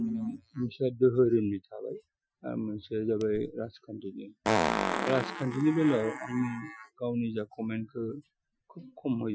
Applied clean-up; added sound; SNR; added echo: classical method Wiener filter.